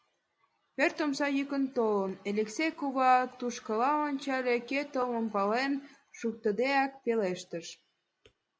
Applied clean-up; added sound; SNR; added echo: none; none; none; none.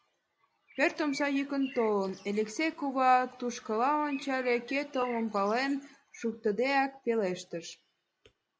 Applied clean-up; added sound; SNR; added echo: none; Bird; 18 dB; none.